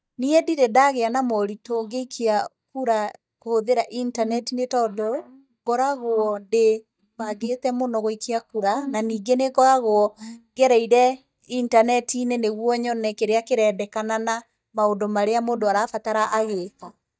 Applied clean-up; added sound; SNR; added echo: neural mask model DeepFilterNet 3.